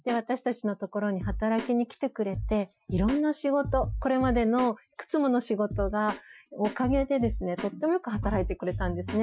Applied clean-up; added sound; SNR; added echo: classical method Wiener filter.